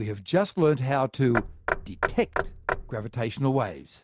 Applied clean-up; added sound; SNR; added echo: none; Knock / Wood; 5 dB; none.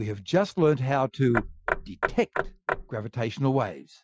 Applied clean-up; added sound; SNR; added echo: classical method Wiener filter.